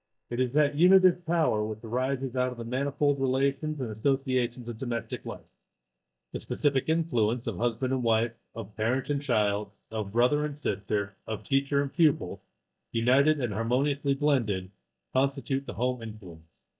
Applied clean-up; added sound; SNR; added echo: neural mask model DeepFilterNet 3.